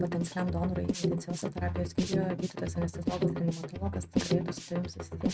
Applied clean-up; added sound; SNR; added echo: neural mask model RNNoise.